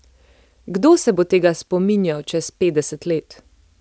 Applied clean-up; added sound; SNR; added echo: none; none; none; none.